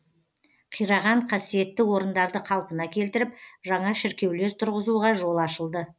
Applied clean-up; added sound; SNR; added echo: none; none; none; none.